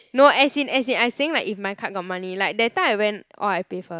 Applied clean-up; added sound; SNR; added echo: none; none; none; none.